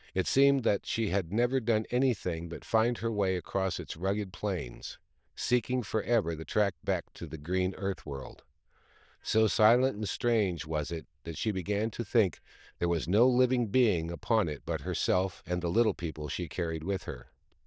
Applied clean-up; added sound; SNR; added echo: neural diffusion model UNIVERSE++.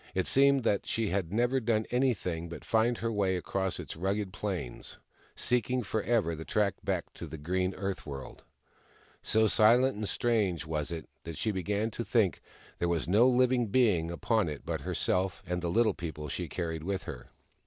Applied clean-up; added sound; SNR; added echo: none; none; none; none.